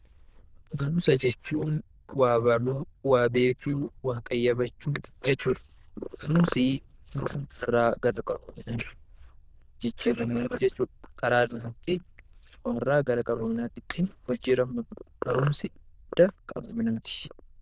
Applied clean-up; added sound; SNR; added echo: neural diffusion model UNIVERSE++.